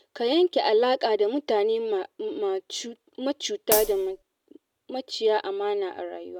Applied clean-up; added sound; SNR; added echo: none; Hi-hat; 2 dB; none.